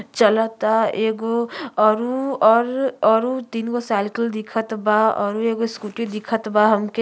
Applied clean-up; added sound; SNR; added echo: none; none; none; none.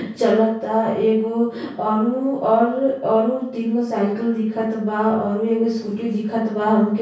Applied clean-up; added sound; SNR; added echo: none; none; none; reverberation time 0.6 s.